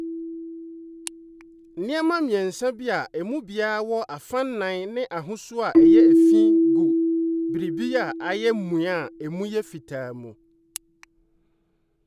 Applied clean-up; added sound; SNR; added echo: none; Keyboard (musical); -4 dB; none.